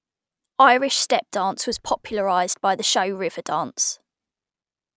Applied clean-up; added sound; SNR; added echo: none; none; none; none.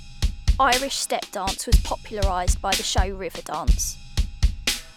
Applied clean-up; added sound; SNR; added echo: none; Drum / Drum kit; -4 dB; none.